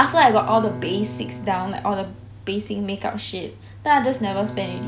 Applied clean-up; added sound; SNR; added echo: none; Bowed string instrument; 13 dB; none.